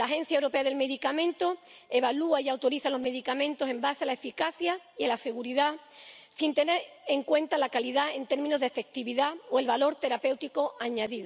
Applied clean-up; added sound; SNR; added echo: none; none; none; none.